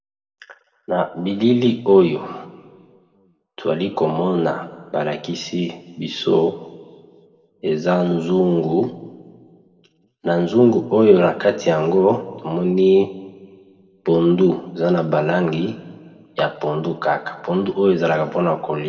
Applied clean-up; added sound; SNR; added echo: none; none; none; reverberation time 1.2 s.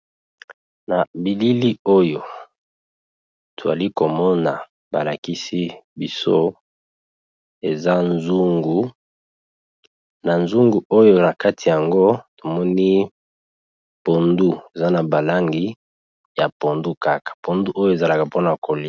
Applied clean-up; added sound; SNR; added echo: none; none; none; none.